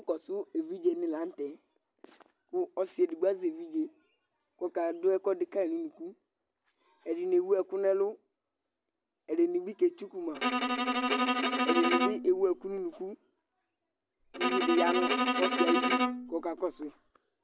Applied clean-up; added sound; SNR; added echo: none; Bowed string instrument; -2 dB; none.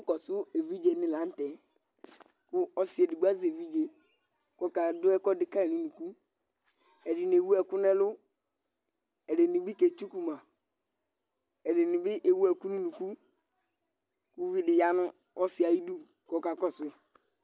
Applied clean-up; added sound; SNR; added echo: none; none; none; none.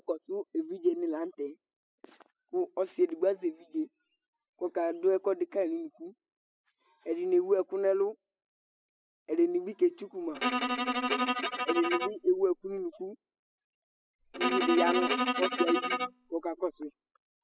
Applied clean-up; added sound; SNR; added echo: classical method spectral subtraction.